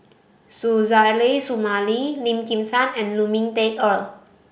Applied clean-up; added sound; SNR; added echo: none; none; none; none.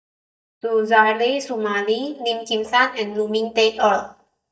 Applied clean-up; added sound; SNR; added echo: neural mask model DeepFilterNet 3.